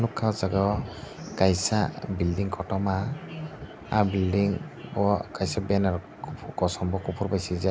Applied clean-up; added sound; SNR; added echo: none; Wild animals; 18 dB; none.